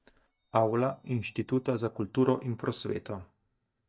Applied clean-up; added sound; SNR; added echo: neural mask model DeepFilterNet 3.